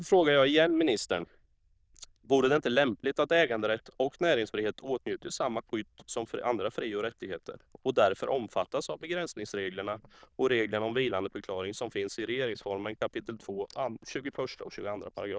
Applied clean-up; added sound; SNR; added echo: neural diffusion model UNIVERSE++.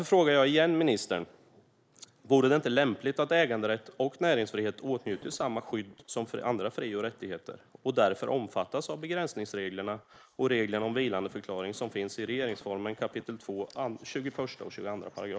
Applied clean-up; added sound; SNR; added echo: neural mask model Resemble Enhance denoiser.